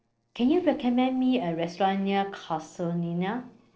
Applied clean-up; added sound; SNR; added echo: neural separator model SepFormer DNS4.